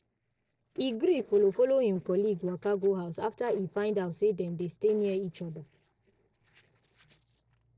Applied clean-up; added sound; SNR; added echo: neural separator model SepFormer DNS4.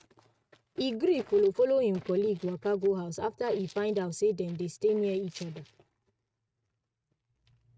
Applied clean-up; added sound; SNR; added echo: neural mask model RNNoise.